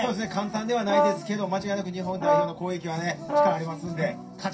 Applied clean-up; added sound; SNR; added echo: none; Brass instrument; -2 dB; reverberation time 0.3 s.